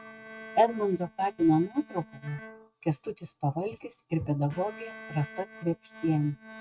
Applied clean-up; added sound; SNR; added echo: neural mask model RNNoise.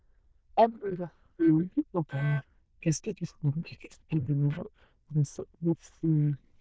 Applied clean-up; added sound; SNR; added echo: neural diffusion model UNIVERSE++.